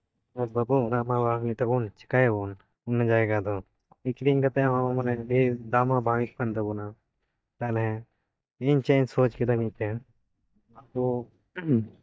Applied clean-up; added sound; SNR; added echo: neural mask model DeepFilterNet 3.